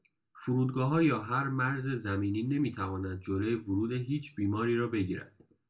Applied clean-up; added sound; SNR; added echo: none; none; none; reverberation time 0.2 s.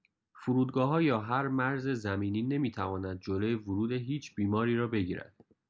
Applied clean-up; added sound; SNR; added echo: none; none; none; none.